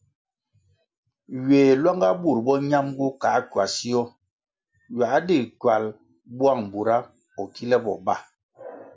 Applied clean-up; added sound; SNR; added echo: none; none; none; none.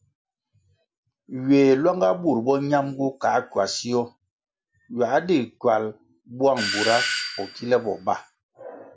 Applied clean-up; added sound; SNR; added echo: none; Doorbell; 5 dB; none.